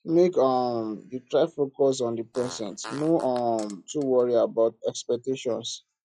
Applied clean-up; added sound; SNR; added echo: classical method log-MMSE.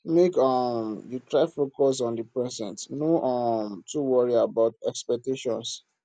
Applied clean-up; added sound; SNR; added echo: none; none; none; none.